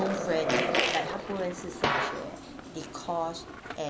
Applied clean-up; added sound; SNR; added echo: none; Skateboard + Fart; -2 dB; none.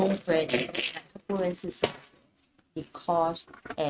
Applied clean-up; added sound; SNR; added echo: neural mask model RNNoise.